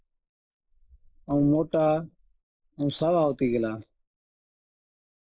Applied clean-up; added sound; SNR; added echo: neural mask model Resemble Enhance denoiser.